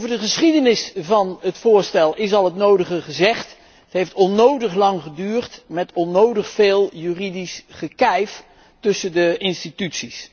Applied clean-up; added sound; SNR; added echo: none; none; none; none.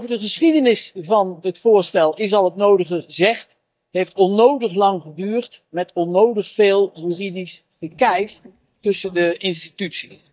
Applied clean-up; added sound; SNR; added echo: neural mask model DeepFilterNet 3.